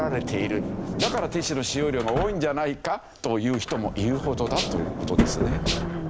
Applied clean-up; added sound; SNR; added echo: none; Sliding door + Rattle (instrument); 3 dB; none.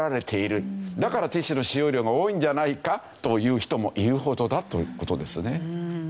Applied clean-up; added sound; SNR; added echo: none; none; none; none.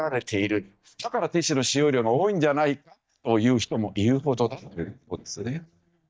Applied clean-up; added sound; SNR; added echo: neural mask model DeepFilterNet 3.